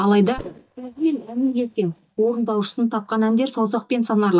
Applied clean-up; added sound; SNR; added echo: neural mask model DeepFilterNet 3.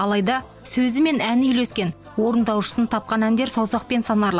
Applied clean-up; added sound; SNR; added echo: none; none; none; none.